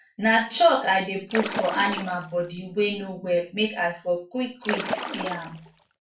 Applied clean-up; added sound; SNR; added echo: none; Splash, splatter; 6 dB; reverberation time 0.3 s.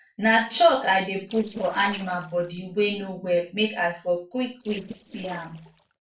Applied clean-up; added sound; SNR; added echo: neural separator model SepFormer DNS4.